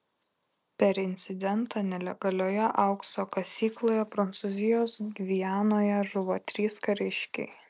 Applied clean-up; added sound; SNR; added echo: none; none; none; none.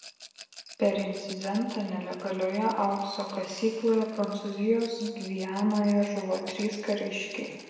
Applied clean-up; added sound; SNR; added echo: none; Rattle; 19 dB; reverberation time 1.2 s.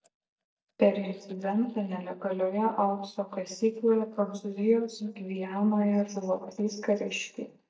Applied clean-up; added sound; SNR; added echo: neural mask model DeepFilterNet 3.